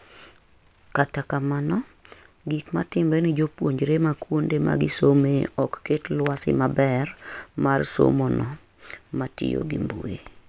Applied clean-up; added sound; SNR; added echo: none; none; none; none.